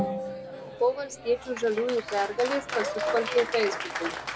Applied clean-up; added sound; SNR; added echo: none; Applause; 5 dB; none.